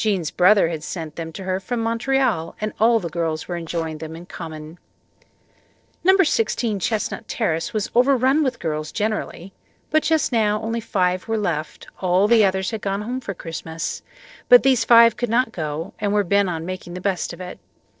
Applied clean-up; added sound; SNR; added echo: neural separator model SepFormer DNS4.